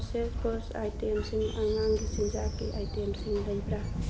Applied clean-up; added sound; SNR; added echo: none; Train; 2 dB; none.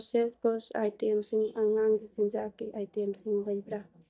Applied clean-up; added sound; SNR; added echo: neural mask model DeepFilterNet 3.